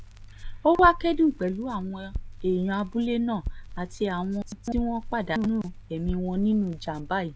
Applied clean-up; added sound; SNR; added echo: none; Crackle; 11 dB; none.